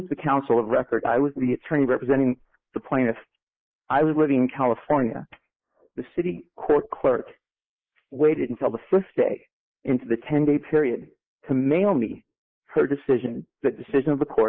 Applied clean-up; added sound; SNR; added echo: neural mask model Resemble Enhance denoiser.